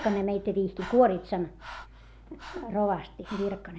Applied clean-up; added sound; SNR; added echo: none; Breathing; 18 dB; none.